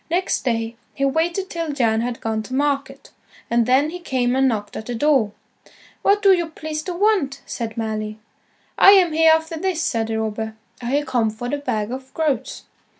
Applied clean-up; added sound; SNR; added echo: none; none; none; none.